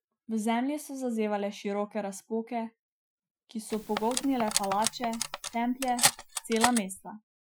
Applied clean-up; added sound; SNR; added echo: classical method Wiener filter.